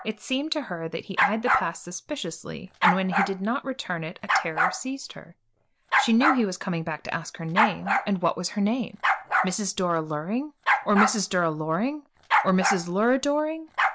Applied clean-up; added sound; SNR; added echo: none; Bark; 1 dB; none.